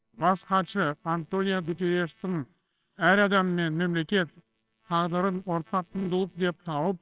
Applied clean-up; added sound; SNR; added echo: neural separator model SepFormer WHAMR!.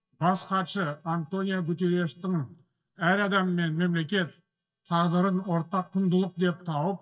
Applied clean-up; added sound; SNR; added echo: neural mask model DeepFilterNet 3.